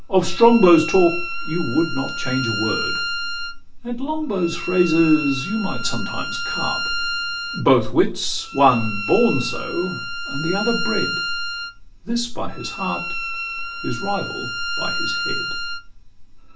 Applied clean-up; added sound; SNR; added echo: none; Bowed string instrument; 7 dB; reverberation time 0.3 s.